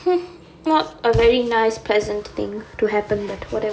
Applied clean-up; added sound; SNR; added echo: none; none; none; none.